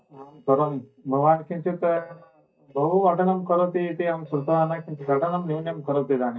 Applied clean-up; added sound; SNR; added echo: neural mask model DeepFilterNet 3.